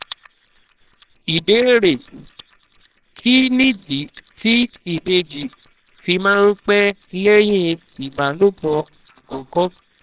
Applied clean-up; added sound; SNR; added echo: neural separator model SepFormer WHAMR!.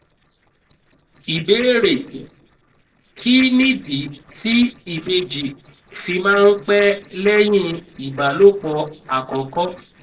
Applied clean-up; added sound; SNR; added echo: neural separator model SepFormer DNS4.